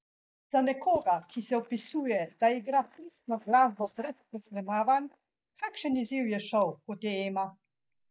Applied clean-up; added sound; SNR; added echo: neural mask model DeepFilterNet 3.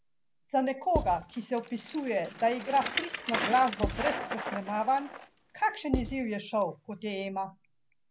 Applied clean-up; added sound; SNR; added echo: none; Writing + Bicycle; 7 dB; none.